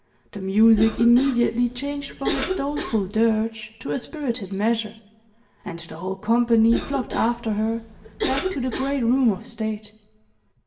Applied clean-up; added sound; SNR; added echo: none; Cough; 11 dB; reverberation time 0.7 s.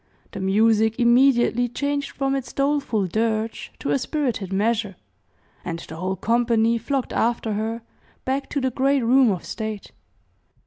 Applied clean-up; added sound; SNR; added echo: none; none; none; none.